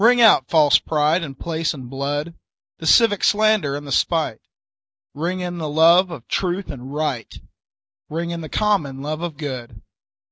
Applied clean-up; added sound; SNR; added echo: none; none; none; none.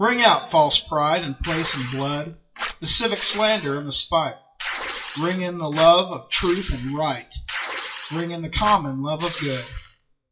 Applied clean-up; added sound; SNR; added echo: classical method WPE with log-MMSE.